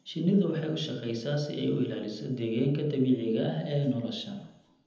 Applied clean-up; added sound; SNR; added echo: none; none; none; reverberation time 0.8 s.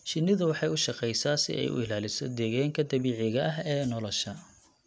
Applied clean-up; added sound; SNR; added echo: none; none; none; none.